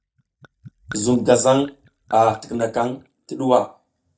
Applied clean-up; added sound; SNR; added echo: neural mask model DeepFilterNet 3.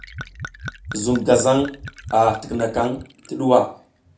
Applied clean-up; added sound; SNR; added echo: none; Gurgling / Chink, clink / Liquid; 16 dB; reverberation time 0.3 s.